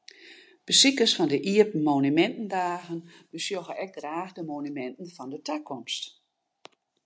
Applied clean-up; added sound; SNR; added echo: none; none; none; none.